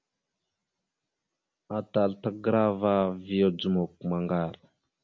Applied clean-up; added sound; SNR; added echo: none; none; none; none.